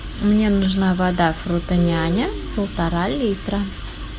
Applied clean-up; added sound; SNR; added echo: none; Guitar; 13 dB; none.